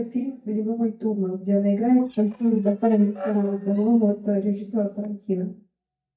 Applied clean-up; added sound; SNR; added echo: neural mask model DeepFilterNet 3.